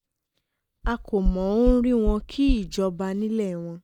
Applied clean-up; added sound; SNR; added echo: neural mask model DeepFilterNet 3.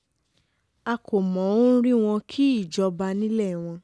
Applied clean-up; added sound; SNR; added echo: none; none; none; none.